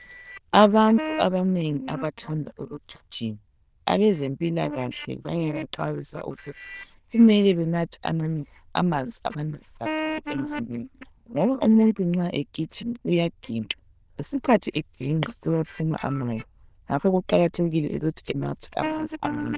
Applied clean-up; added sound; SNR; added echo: neural diffusion model UNIVERSE++.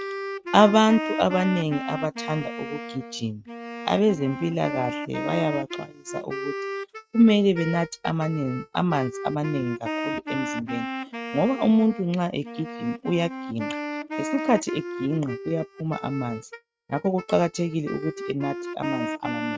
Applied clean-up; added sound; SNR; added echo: neural mask model RNNoise.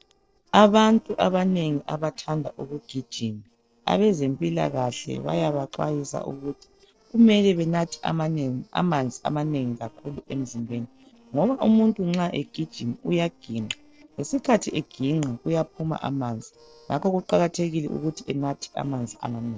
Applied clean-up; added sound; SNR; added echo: neural separator model SepFormer DNS4.